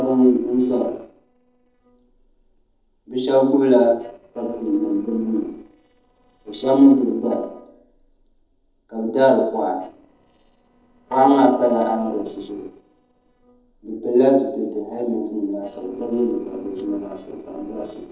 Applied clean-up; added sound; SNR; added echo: neural separator model SepFormer DNS4.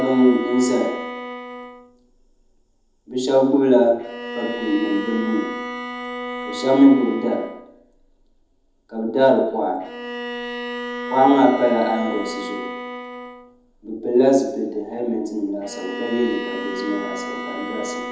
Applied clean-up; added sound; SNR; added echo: none; Bowed string instrument; 10 dB; reverberation time 1.0 s.